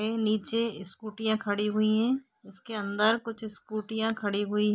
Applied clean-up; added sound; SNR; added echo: none; none; none; none.